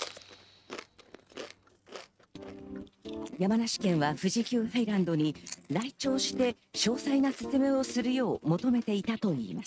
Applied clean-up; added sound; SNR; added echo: neural mask model RNNoise.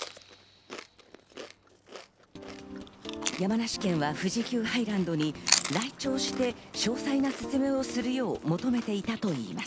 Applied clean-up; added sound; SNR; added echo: none; Chewing, mastication; 8 dB; none.